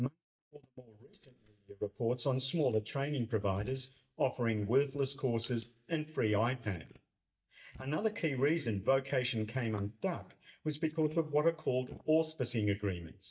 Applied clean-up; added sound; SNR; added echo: neural mask model DeepFilterNet 3.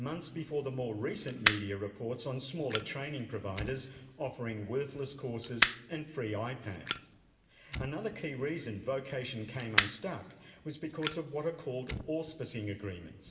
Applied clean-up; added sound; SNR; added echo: none; Fire; -1 dB; reverberation time 1.3 s.